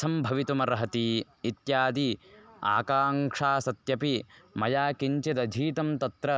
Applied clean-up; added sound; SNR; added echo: none; none; none; none.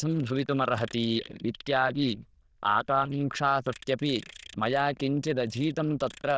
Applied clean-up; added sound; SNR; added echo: neural diffusion model UNIVERSE++.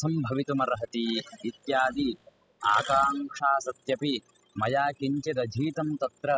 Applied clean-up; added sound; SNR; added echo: classical method spectral subtraction.